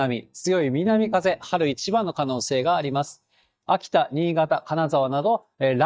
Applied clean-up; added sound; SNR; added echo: neural mask model DeepFilterNet 3.